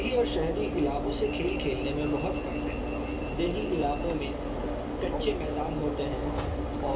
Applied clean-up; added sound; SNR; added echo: none; Alarm / Engine / Train; 0 dB; reverberation time 2.7 s.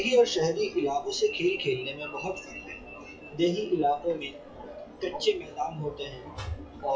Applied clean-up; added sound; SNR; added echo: classical method WPE with log-MMSE.